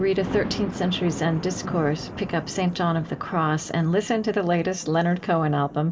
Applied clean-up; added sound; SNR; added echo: none; Thunder; 12 dB; reverberation time 2.1 s.